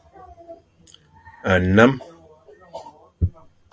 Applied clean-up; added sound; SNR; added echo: none; none; none; none.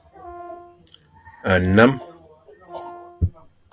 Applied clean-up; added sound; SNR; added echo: none; Brass instrument; 19 dB; none.